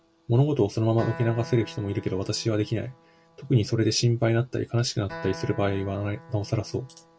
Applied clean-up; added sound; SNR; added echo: none; Acoustic guitar; 19 dB; none.